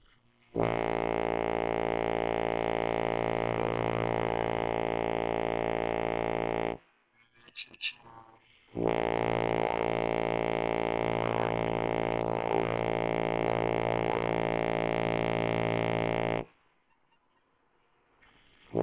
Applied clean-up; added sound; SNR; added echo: neural separator model SepFormer WHAMR!.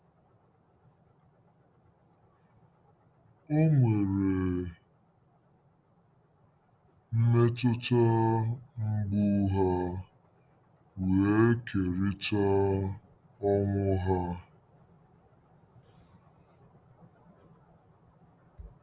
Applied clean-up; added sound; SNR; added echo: none; none; none; none.